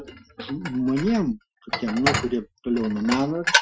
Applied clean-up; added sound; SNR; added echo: classical method Wiener filter.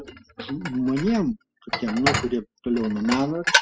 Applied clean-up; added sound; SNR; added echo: classical method spectral subtraction.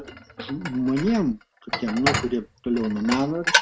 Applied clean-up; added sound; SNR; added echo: none; Dishes, pots, and pans; 3 dB; none.